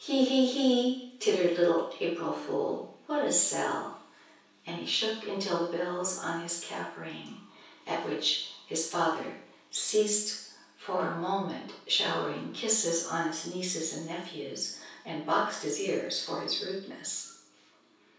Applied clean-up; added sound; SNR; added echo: none; none; none; reverberation time 0.6 s.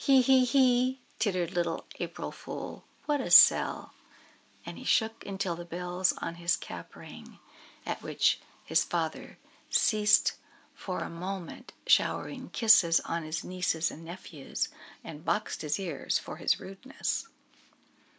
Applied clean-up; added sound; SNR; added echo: none; none; none; none.